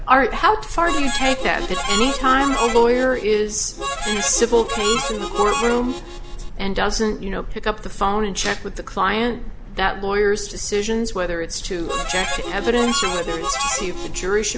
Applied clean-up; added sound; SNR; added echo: none; Harmonica; 6 dB; none.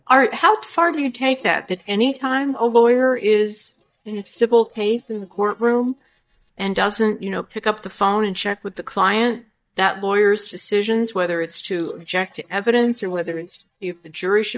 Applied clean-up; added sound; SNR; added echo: neural mask model DeepFilterNet 3.